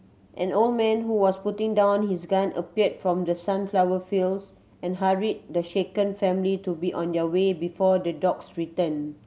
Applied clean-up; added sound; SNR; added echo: none; none; none; none.